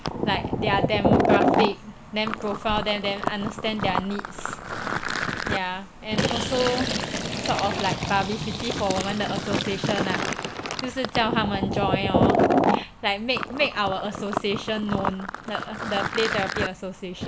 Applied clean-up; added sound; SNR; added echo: none; Fill (with liquid); -2 dB; none.